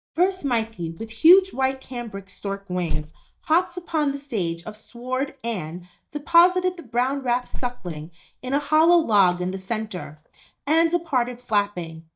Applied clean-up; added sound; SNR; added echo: neural mask model DeepFilterNet 3.